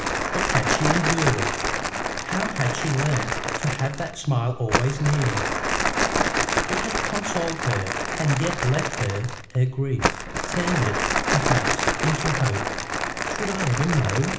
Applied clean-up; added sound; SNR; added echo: none; Crumpling, crinkling; -1 dB; reverberation time 1.0 s.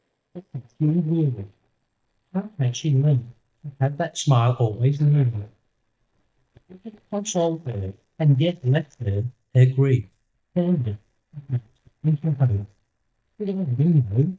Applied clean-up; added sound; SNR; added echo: neural mask model DeepFilterNet 3.